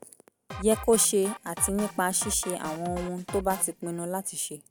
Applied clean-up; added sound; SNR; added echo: none; Drum kit; 12 dB; none.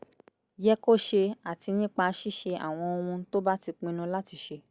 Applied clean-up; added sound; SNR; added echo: none; none; none; none.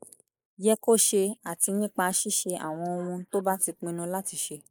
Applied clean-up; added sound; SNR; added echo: neural mask model Resemble Enhance denoiser.